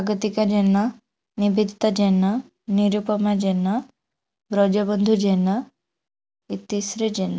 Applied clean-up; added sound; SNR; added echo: none; none; none; none.